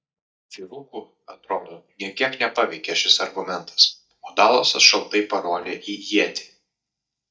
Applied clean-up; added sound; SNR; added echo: neural mask model DeepFilterNet 3.